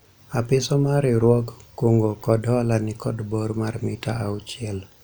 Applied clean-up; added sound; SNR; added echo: none; none; none; none.